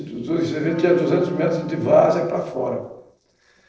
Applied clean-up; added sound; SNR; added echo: neural separator model SepFormer DNS4.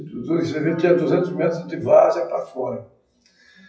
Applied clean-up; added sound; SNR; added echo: classical method WPE with log-MMSE.